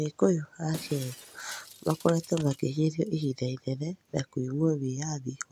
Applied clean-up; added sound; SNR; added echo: none; Shatter; 20 dB; none.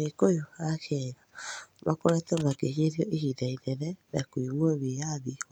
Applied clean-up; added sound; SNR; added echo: none; none; none; none.